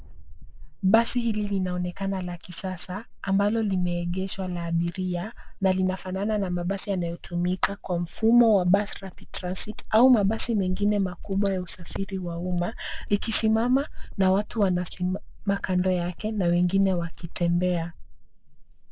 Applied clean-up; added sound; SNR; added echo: neural mask model Resemble Enhance denoiser.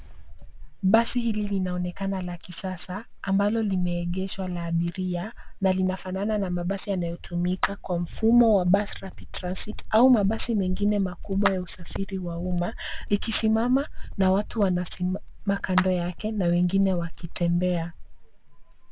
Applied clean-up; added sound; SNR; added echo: none; Cricket + Clapping; 6 dB; none.